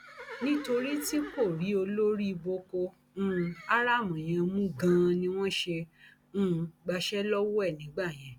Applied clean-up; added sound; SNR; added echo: none; Livestock, farm animals, working animals; 19 dB; none.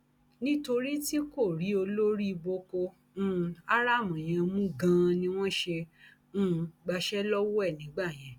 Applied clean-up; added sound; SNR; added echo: none; none; none; none.